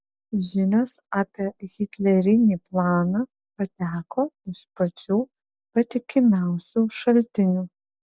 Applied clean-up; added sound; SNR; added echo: none; none; none; none.